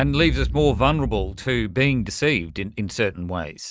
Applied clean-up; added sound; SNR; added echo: neural mask model RNNoise.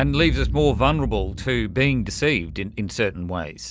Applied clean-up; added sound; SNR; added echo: none; Boom; 7 dB; none.